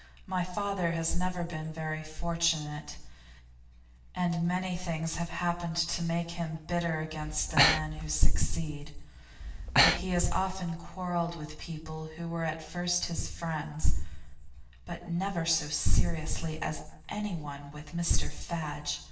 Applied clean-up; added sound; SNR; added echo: none; Breathing; 2 dB; reverberation time 0.8 s.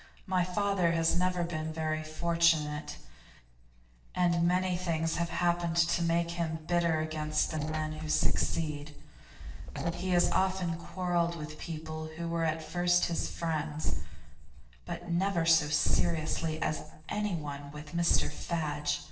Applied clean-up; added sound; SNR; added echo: neural separator model SepFormer DNS4.